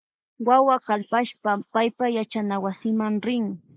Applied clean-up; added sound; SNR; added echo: neural mask model Resemble Enhance denoiser.